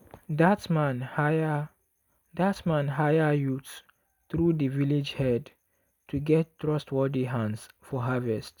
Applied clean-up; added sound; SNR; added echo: none; none; none; none.